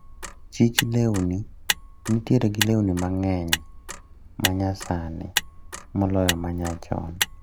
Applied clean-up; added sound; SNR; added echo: none; Motor vehicle (road); 6 dB; none.